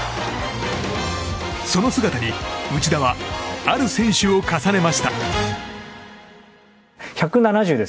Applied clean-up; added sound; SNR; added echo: none; none; none; none.